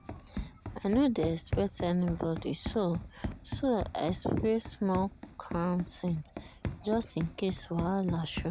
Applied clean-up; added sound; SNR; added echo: none; Run; 9 dB; none.